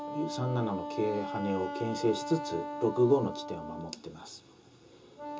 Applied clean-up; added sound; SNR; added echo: none; Wind instrument, woodwind instrument; 7 dB; reverberation time 0.2 s.